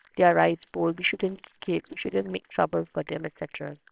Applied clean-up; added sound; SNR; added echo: neural separator model SepFormer WHAMR!.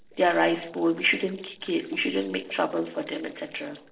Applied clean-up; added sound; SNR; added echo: neural separator model SepFormer DNS4.